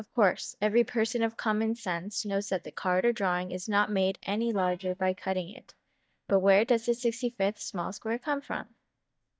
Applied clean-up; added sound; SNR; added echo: neural mask model DeepFilterNet 3.